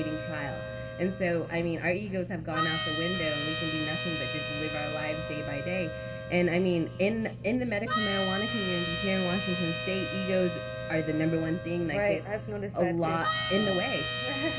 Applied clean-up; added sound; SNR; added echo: none; Harmonica; 5 dB; reverberation time 2.8 s.